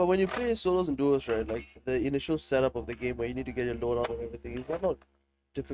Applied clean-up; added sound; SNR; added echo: neural mask model RNNoise.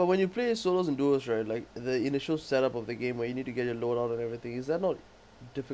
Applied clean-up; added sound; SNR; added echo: none; none; none; none.